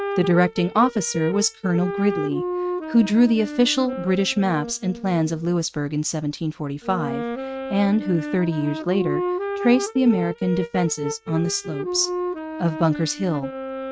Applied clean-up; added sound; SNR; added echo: neural mask model RNNoise.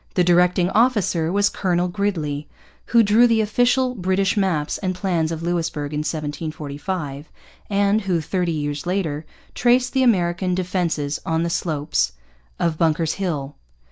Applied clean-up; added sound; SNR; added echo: none; none; none; none.